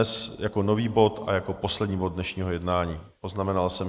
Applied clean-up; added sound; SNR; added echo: neural mask model Resemble Enhance denoiser.